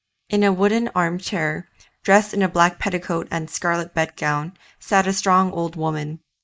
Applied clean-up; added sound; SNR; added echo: neural mask model Resemble Enhance denoiser.